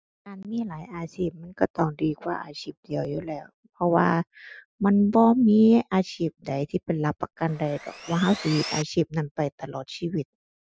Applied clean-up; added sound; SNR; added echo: none; Sawing; 11 dB; none.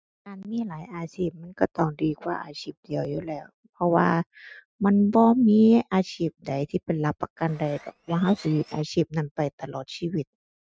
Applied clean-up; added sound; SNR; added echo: neural mask model RNNoise.